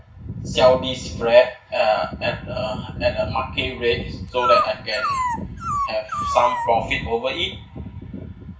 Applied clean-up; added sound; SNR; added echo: none; Dog; 2 dB; reverberation time 0.4 s.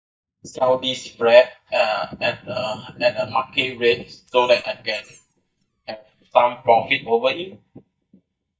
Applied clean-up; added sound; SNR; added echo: neural mask model DeepFilterNet 3.